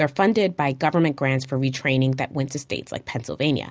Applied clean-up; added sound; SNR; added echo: none; none; none; none.